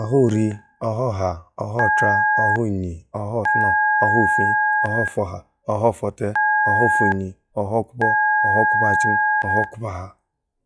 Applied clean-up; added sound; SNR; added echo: classical method log-MMSE.